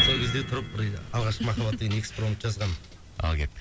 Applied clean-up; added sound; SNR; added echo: none; Piano; 5 dB; none.